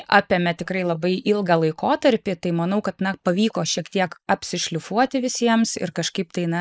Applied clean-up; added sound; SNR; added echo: neural mask model Resemble Enhance denoiser.